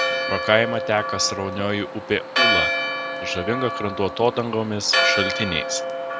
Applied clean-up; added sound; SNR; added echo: none; Church bell; 0 dB; none.